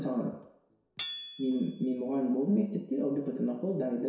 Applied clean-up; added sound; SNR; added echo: none; Hammer / Chink, clink; 14 dB; reverberation time 0.7 s.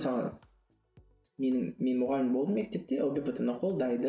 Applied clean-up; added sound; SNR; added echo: none; none; none; none.